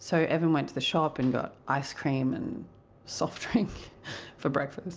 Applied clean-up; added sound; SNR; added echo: none; none; none; none.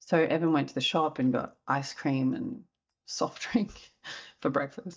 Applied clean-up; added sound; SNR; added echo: neural mask model DeepFilterNet 3.